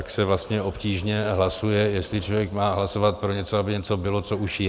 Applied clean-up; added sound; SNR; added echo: none; none; none; none.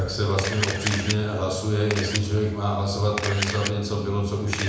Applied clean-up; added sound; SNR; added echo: none; Camera; 9 dB; reverberation time 0.8 s.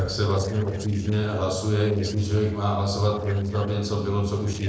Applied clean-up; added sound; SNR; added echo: neural separator model SepFormer DNS4.